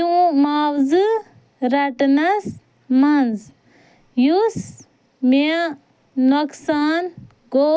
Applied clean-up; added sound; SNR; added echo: none; none; none; none.